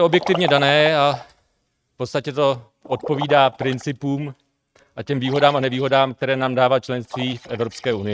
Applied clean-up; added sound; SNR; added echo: neural mask model RNNoise.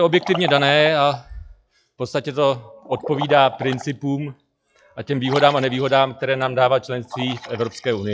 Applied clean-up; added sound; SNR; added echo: classical method log-MMSE.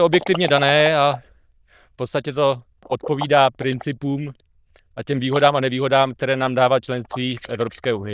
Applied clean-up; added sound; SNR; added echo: neural diffusion model UNIVERSE++.